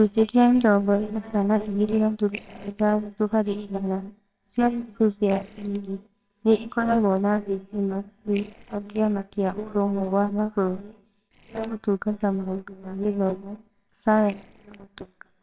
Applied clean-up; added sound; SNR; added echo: neural separator model SepFormer WHAMR!.